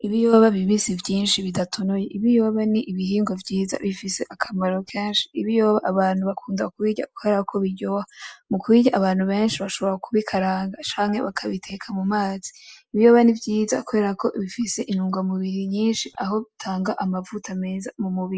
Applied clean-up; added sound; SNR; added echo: neural mask model Resemble Enhance denoiser.